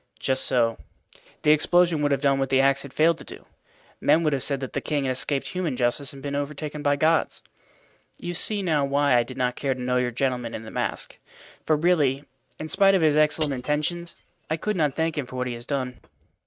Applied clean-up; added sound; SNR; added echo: neural mask model RNNoise.